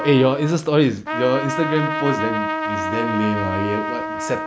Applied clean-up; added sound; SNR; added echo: none; Trumpet; 4 dB; none.